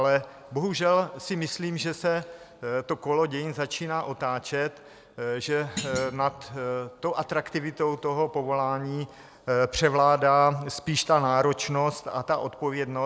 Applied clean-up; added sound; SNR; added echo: none; Thump, thud; 12 dB; none.